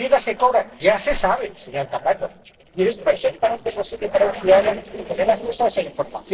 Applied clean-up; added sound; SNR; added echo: neural separator model SepFormer DNS4.